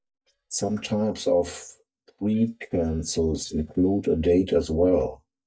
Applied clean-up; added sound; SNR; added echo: neural mask model DeepFilterNet 3.